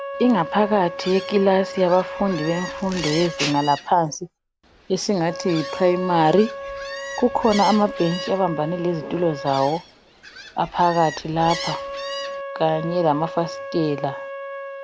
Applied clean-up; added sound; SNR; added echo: none; Wind instrument, woodwind instrument + Gull, seagull; 11 dB; none.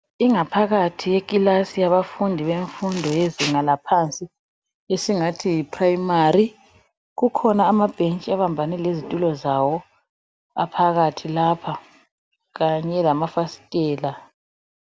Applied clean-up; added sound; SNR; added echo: none; none; none; none.